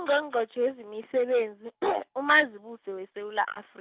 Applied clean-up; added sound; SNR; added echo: none; none; none; none.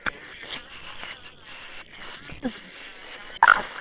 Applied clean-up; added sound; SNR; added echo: neural separator model SepFormer WHAM!.